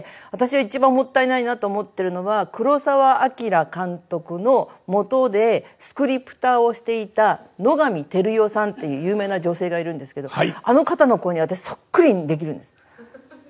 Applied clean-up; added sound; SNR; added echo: none; none; none; none.